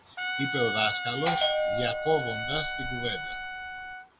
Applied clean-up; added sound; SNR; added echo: none; Bell + Trumpet; 0 dB; none.